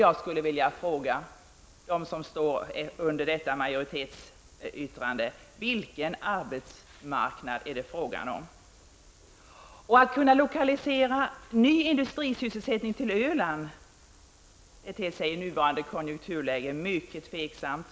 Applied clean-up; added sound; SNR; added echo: none; none; none; none.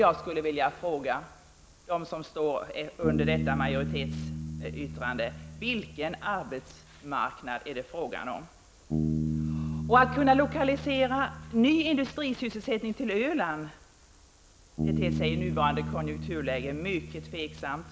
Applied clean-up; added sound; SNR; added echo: none; Bass guitar; 5 dB; none.